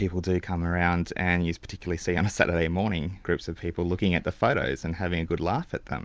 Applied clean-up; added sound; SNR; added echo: none; none; none; none.